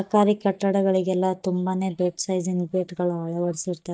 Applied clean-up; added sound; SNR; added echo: neural mask model DeepFilterNet 3.